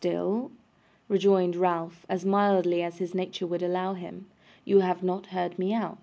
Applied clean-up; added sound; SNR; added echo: none; none; none; none.